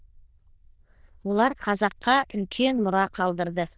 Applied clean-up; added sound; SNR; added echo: neural diffusion model UNIVERSE++.